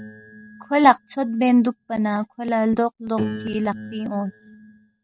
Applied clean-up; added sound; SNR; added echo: neural mask model RNNoise.